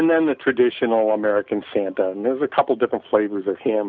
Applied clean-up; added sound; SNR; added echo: none; none; none; none.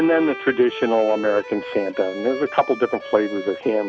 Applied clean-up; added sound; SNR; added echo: none; Bowed string instrument; 12 dB; none.